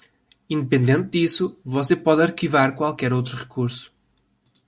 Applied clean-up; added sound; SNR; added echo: none; none; none; none.